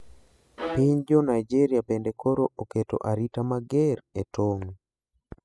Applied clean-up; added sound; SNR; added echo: classical method spectral subtraction.